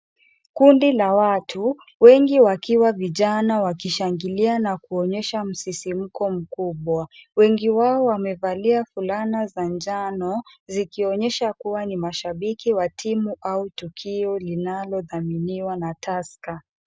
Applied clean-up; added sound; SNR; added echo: none; none; none; none.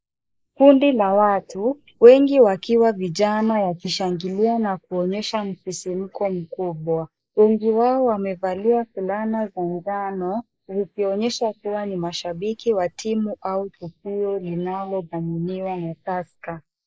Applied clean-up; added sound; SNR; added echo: neural mask model Resemble Enhance denoiser.